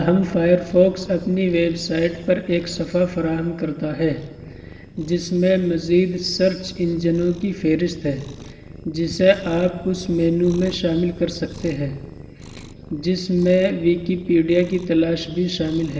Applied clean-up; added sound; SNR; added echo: none; Cat; 19 dB; reverberation time 1.8 s.